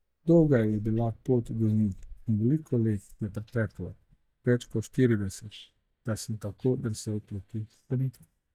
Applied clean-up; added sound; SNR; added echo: neural mask model DeepFilterNet 3.